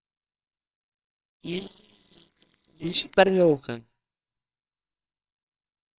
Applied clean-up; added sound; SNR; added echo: neural separator model SepFormer WHAMR!.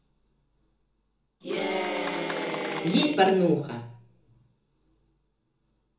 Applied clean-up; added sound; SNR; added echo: none; Applause / Cheering; 2 dB; reverberation time 0.7 s.